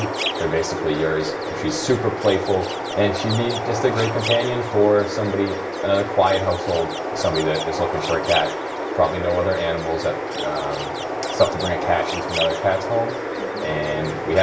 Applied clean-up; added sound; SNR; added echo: none; Chirp, tweet; 4 dB; reverberation time 0.2 s.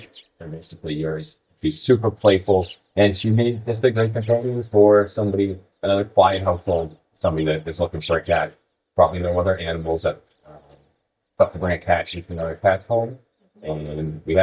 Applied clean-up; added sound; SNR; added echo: neural mask model DeepFilterNet 3.